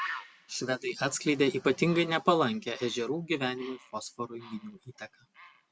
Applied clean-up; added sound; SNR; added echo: none; Bird; 16 dB; none.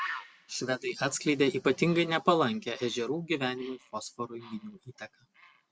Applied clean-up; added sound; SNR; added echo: neural separator model SepFormer DNS4.